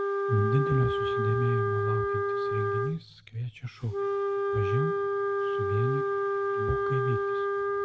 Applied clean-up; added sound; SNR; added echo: none; Wind instrument, woodwind instrument; -3 dB; reverberation time 1.8 s.